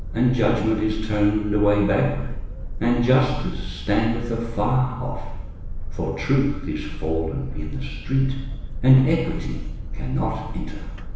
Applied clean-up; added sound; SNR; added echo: none; Boat, Water vehicle; 5 dB; reverberation time 0.9 s.